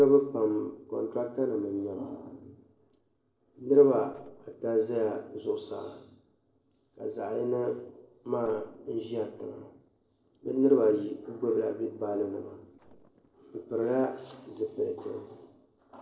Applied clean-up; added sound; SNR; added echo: neural separator model SepFormer DNS4.